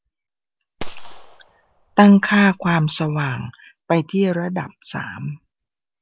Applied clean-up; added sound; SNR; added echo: none; Gunshot, gunfire; 12 dB; none.